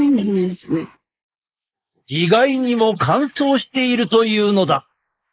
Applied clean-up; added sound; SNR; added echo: neural mask model Resemble Enhance denoiser.